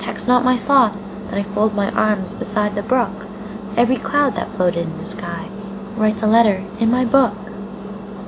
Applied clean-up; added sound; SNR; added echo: none; Engine; 10 dB; none.